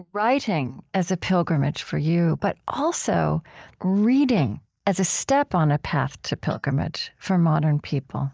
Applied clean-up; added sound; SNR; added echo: neural mask model DeepFilterNet 3.